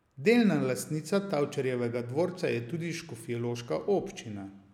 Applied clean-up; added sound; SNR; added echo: none; none; none; none.